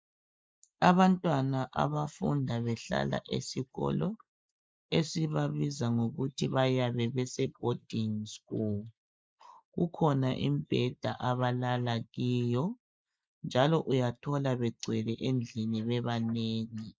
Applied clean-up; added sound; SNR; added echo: neural mask model Resemble Enhance denoiser.